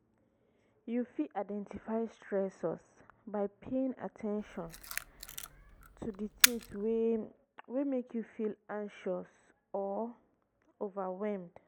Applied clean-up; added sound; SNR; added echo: none; Camera; -3 dB; none.